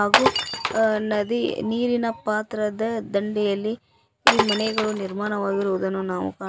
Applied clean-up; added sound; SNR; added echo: none; Glass; 2 dB; none.